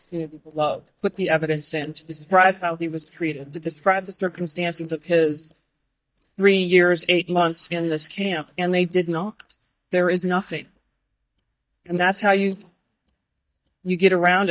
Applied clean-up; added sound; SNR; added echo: neural mask model DeepFilterNet 3.